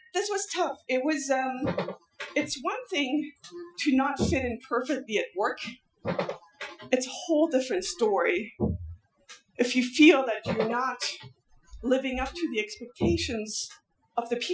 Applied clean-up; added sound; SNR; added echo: classical method Wiener filter.